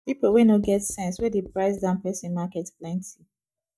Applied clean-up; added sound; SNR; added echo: neural mask model DeepFilterNet 3.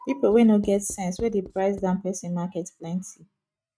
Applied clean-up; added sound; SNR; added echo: neural mask model RNNoise.